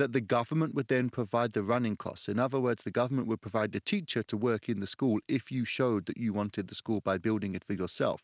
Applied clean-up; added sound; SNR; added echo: none; none; none; none.